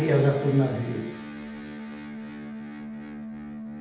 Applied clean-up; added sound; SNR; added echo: none; Electric guitar; 10 dB; reverberation time 0.9 s.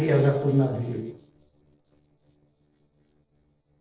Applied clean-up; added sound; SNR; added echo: neural separator model SepFormer DNS4.